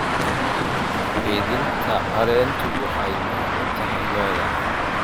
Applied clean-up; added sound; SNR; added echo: none; Traffic noise, roadway noise; -5 dB; none.